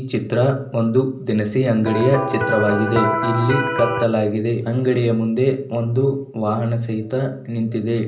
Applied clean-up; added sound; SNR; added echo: none; Electric guitar; 2 dB; reverberation time 0.5 s.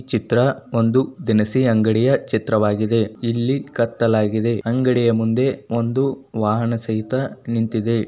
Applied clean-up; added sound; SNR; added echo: none; none; none; none.